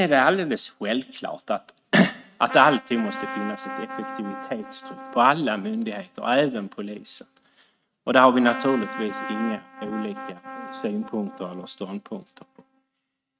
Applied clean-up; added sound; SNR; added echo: neural mask model RNNoise.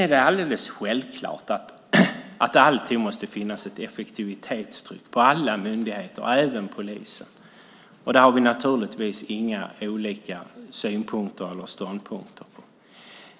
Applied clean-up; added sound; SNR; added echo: none; none; none; none.